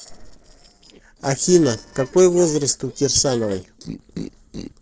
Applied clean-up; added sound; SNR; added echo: neural separator model SepFormer DNS4.